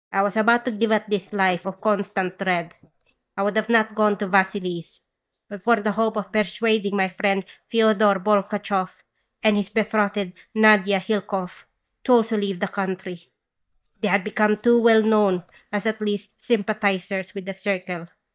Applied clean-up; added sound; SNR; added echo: neural mask model DeepFilterNet 3.